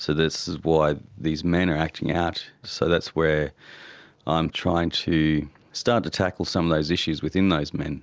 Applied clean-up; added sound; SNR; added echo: none; none; none; none.